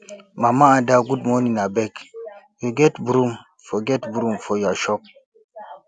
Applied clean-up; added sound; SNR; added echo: none; none; none; none.